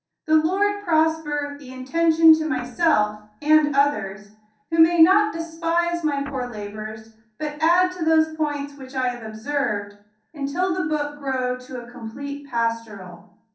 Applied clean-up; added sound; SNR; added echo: neural separator model SepFormer DNS4.